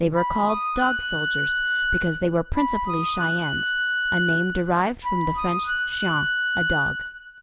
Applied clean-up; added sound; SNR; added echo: none; Wind instrument, woodwind instrument; -1 dB; none.